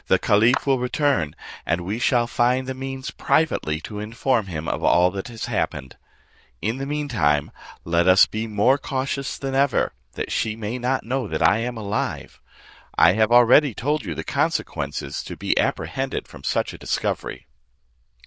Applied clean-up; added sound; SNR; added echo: neural diffusion model UNIVERSE++.